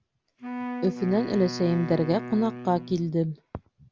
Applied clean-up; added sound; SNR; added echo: none; Wind instrument, woodwind instrument; 10 dB; none.